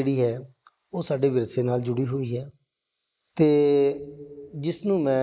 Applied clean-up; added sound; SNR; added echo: neural mask model Resemble Enhance denoiser.